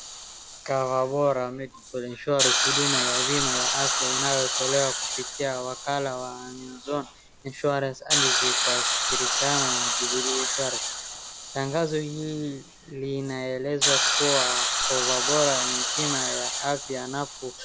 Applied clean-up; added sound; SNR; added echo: none; Hiss; -2 dB; none.